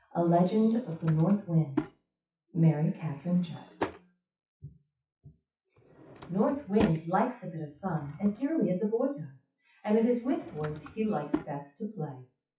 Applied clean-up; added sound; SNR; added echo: classical method WPE with log-MMSE.